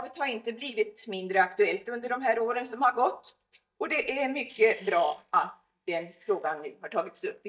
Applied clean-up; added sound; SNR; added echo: neural mask model DeepFilterNet 3.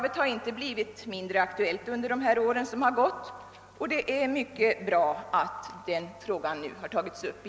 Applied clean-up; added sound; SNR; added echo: none; none; none; none.